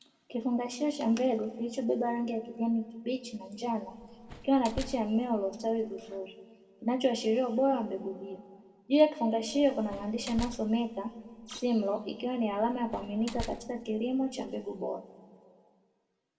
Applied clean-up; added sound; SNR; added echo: none; Slam; 14 dB; reverberation time 1.5 s.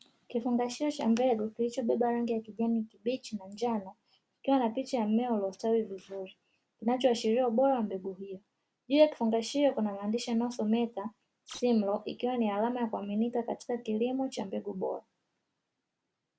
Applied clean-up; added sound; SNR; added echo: none; none; none; none.